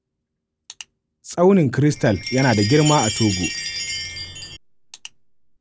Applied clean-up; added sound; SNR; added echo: none; Chime; 8 dB; none.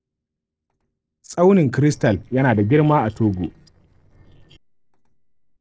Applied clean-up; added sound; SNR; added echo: neural separator model SepFormer DNS4.